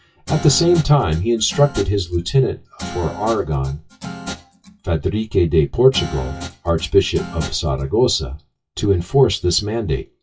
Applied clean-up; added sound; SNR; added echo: classical method WPE with log-MMSE.